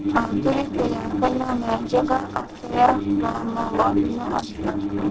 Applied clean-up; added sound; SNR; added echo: neural separator model SepFormer DNS4.